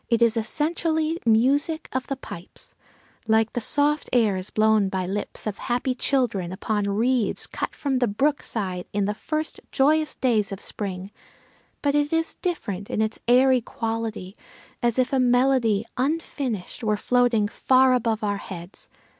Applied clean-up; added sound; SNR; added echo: none; none; none; none.